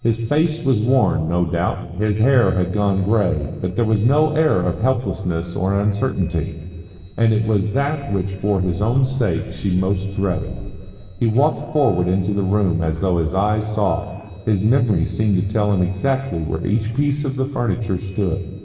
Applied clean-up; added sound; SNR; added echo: neural separator model SepFormer DNS4.